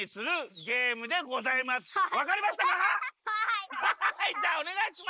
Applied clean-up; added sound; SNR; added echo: neural mask model Resemble Enhance denoiser.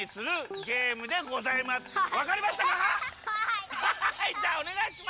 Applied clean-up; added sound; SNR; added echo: none; Insect; 20 dB; none.